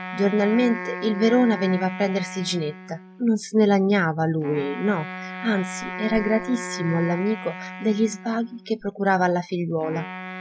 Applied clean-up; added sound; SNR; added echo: none; Wind instrument, woodwind instrument; 12 dB; none.